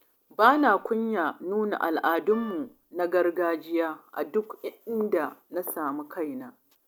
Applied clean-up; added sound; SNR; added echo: none; Wind instrument, woodwind instrument; 18 dB; none.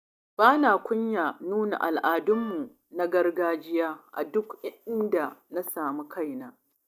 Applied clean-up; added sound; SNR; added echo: neural mask model DeepFilterNet 3.